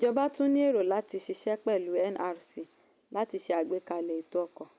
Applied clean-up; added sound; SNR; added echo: none; none; none; none.